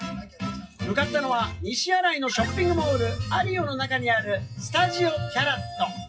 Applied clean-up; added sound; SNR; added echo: classical method WPE with log-MMSE.